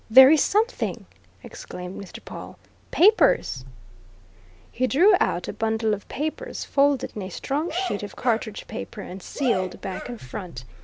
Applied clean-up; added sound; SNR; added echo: none; Cheering; 9 dB; none.